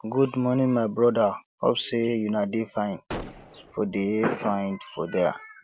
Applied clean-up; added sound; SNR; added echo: none; Gunshot, gunfire; 14 dB; none.